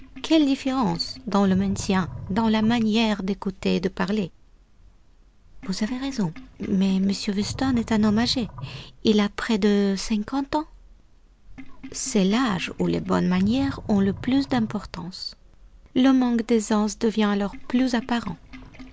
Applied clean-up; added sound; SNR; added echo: none; Sink (filling or washing); 16 dB; none.